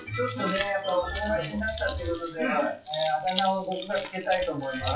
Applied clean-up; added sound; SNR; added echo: classical method WPE with log-MMSE.